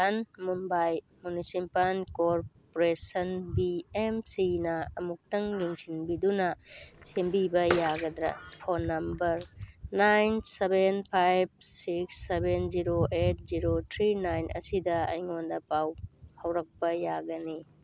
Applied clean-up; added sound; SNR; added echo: none; Bathtub (filling or washing) / Water / Splash, splatter; 11 dB; none.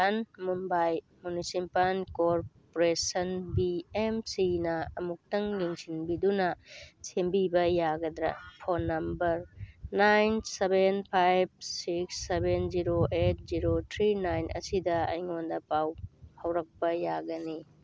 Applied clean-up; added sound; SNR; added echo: none; none; none; none.